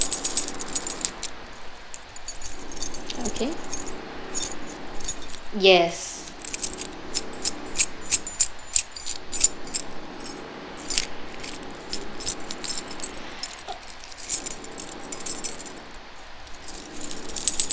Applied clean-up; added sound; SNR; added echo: none; Keys jangling; -3 dB; none.